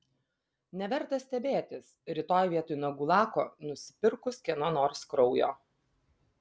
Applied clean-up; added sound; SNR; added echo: none; none; none; none.